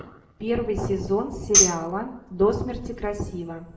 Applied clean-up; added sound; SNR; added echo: none; Tambourine; -3 dB; reverberation time 0.6 s.